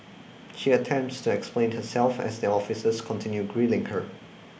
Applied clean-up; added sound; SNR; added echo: none; none; none; none.